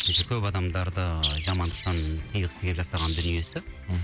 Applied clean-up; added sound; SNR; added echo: none; Wild animals; 7 dB; none.